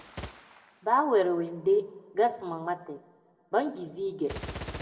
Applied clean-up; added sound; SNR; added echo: none; Gunshot, gunfire; 15 dB; reverberation time 1.1 s.